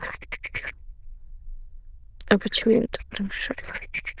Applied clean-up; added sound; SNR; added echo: neural diffusion model UNIVERSE++.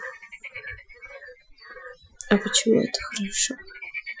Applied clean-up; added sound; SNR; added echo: classical method Wiener filter.